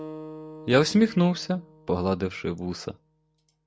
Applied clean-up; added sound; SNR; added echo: none; Acoustic guitar; 18 dB; none.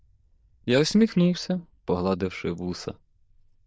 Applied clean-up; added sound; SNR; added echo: neural diffusion model UNIVERSE++.